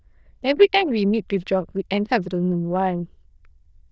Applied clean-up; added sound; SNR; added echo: neural diffusion model UNIVERSE++.